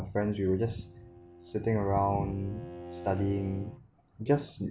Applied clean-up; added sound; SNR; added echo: none; Bowed string instrument; 16 dB; none.